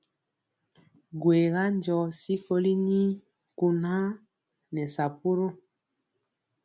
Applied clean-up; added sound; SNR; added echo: none; none; none; none.